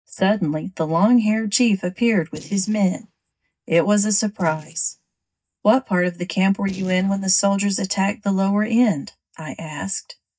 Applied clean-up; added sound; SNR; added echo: neural mask model DeepFilterNet 3.